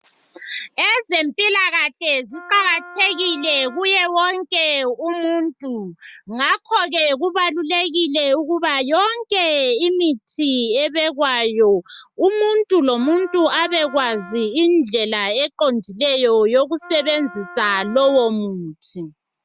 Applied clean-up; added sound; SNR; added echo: none; Wind instrument, woodwind instrument; 19 dB; none.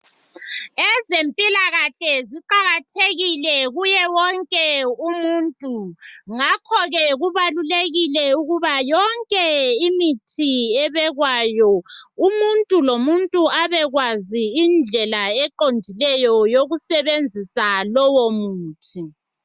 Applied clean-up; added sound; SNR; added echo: none; none; none; none.